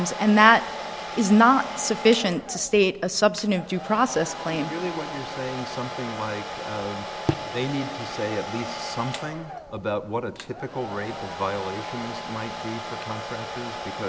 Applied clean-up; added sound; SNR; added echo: none; Domestic sounds, home sounds; 10 dB; none.